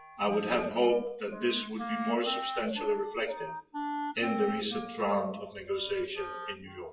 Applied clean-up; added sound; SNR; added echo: classical method WPE with log-MMSE.